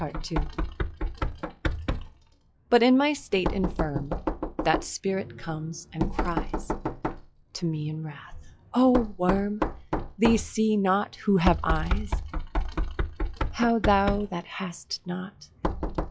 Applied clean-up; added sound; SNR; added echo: classical method log-MMSE.